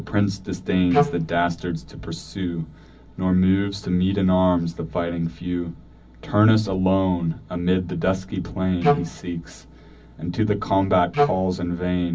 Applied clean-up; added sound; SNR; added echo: none; Wind instrument, woodwind instrument; 1 dB; reverberation time 0.4 s.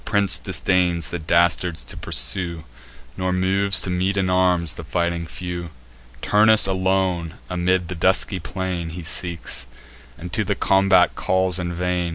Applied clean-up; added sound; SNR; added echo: none; none; none; none.